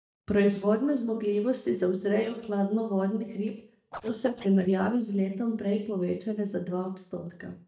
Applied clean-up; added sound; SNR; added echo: neural mask model DeepFilterNet 3.